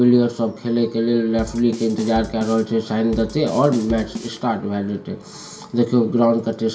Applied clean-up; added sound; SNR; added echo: none; Bass drum / Snare drum / Drum kit; 14 dB; reverberation time 0.5 s.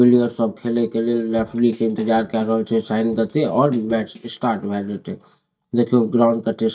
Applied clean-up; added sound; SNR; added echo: neural mask model DeepFilterNet 3.